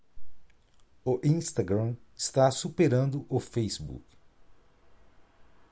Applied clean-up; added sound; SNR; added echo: none; none; none; none.